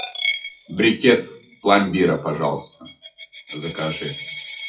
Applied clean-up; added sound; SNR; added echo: classical method WPE with log-MMSE.